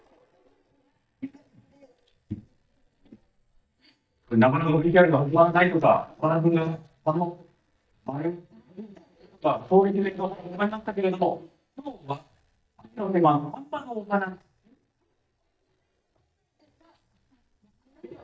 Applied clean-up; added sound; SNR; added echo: neural mask model DeepFilterNet 3.